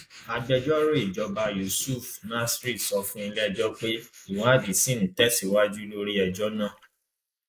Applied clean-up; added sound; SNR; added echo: neural mask model Resemble Enhance denoiser.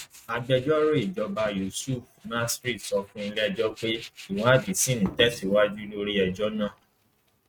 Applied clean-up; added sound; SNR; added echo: neural mask model RNNoise.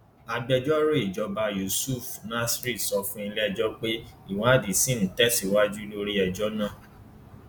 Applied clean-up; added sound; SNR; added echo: none; none; none; none.